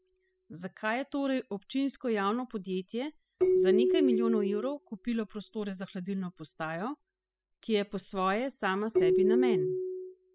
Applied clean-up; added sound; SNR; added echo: classical method spectral subtraction.